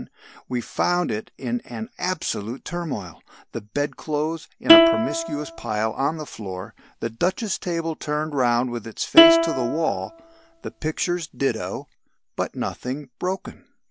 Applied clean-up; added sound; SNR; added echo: none; Plucked string instrument; -4 dB; none.